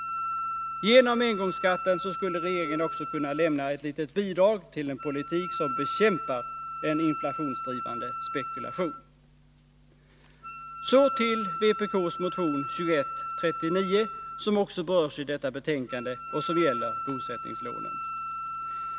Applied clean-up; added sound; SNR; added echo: none; Wind instrument, woodwind instrument; 7 dB; none.